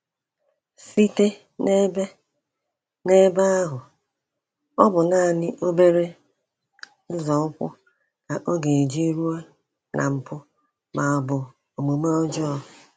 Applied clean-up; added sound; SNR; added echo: none; none; none; none.